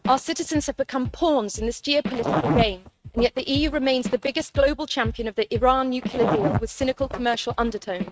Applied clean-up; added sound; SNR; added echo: neural mask model RNNoise.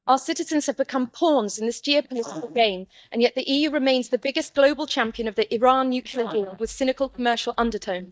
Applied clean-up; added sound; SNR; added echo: neural mask model DeepFilterNet 3.